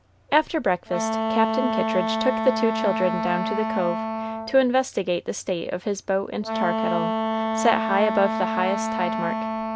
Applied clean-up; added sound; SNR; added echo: none; Wind instrument, woodwind instrument; 2 dB; none.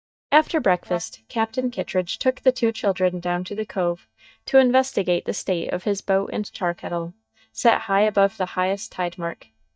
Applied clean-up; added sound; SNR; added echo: neural mask model DeepFilterNet 3.